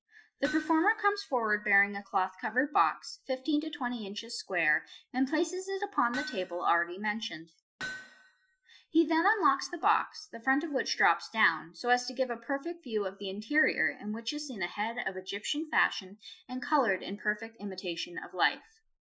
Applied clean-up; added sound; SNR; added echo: classical method Wiener filter.